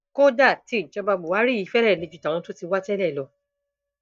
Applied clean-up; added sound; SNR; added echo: neural mask model DeepFilterNet 3.